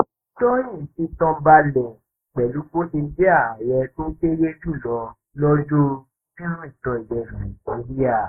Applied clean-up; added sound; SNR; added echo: neural mask model Resemble Enhance denoiser.